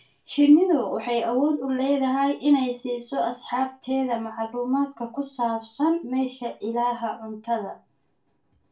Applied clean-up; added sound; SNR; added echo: none; none; none; reverberation time 0.2 s.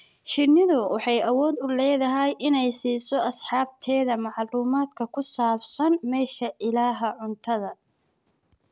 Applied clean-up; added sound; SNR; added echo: none; none; none; none.